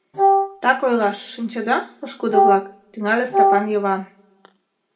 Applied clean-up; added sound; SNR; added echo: none; Wind instrument, woodwind instrument; -4 dB; reverberation time 0.4 s.